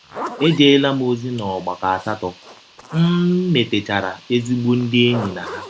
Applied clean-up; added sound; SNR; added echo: none; Zipper (clothing); 17 dB; none.